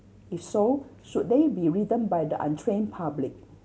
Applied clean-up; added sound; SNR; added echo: none; none; none; none.